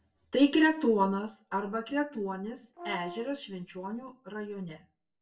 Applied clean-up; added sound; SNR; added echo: none; Brass instrument; 13 dB; reverberation time 0.2 s.